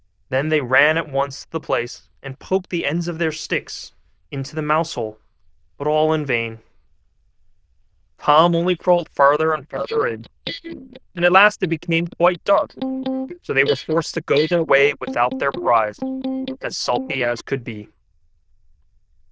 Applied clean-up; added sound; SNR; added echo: neural diffusion model UNIVERSE++.